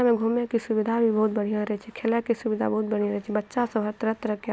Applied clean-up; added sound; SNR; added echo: none; none; none; none.